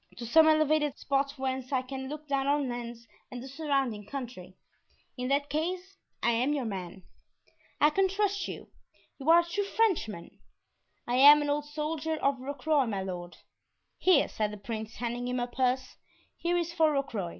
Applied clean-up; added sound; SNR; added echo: none; none; none; none.